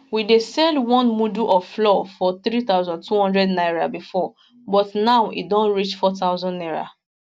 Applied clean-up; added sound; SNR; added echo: none; none; none; none.